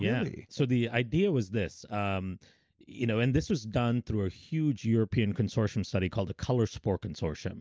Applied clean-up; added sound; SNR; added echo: none; none; none; none.